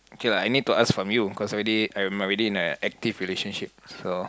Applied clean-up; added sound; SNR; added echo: none; none; none; none.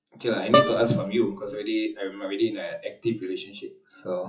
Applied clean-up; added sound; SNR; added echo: classical method WPE with log-MMSE.